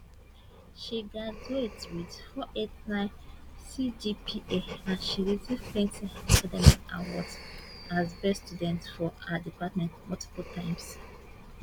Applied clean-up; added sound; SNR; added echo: none; Dog; -1 dB; none.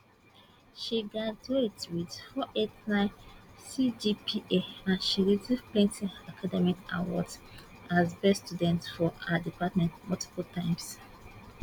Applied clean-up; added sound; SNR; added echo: none; none; none; none.